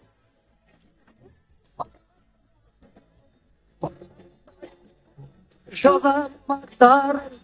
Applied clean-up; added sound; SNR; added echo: neural mask model DeepFilterNet 3.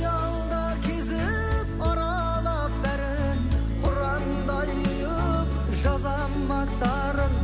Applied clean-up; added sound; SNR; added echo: none; Bowed string instrument; 16 dB; none.